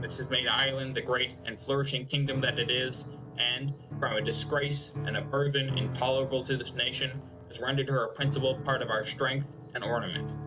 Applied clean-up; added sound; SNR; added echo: none; Piano; 9 dB; none.